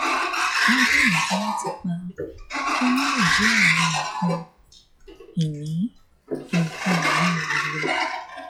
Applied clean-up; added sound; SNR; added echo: classical method log-MMSE.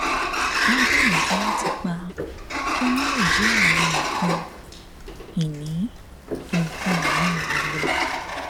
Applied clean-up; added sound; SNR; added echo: none; Sliding door; -5 dB; none.